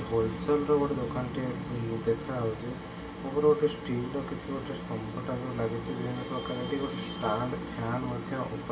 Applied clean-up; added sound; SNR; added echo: none; Electric guitar / Strum; 12 dB; reverberation time 0.2 s.